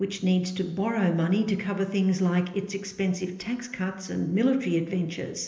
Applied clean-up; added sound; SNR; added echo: none; none; none; reverberation time 0.8 s.